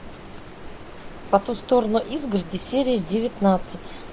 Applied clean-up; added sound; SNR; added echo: none; Stream; 13 dB; none.